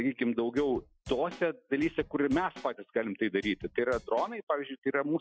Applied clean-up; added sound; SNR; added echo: classical method Wiener filter.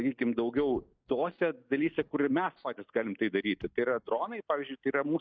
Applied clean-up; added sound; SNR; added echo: neural mask model DeepFilterNet 3.